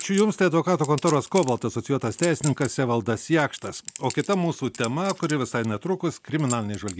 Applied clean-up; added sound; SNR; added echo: none; Chink, clink; 16 dB; none.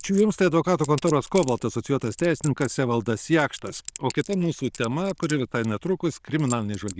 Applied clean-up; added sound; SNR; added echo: neural diffusion model UNIVERSE++.